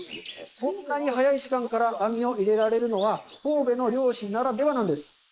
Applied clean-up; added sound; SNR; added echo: neural mask model Resemble Enhance denoiser.